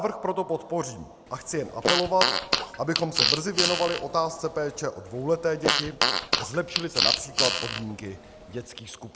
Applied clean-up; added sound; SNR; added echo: none; Fart; -1 dB; none.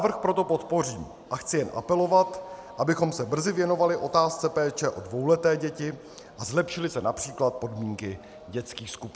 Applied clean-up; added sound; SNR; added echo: none; none; none; none.